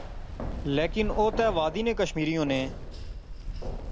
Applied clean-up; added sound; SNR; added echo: none; Keys jangling; 6 dB; none.